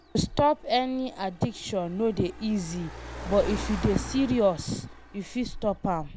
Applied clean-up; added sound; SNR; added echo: none; Car; 12 dB; none.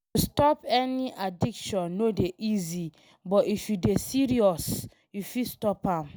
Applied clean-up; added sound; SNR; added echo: none; none; none; none.